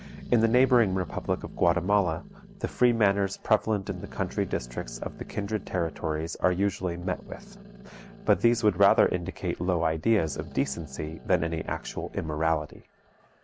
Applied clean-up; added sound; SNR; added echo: none; Growling; 18 dB; none.